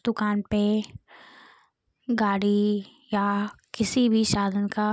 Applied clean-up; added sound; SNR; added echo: none; none; none; none.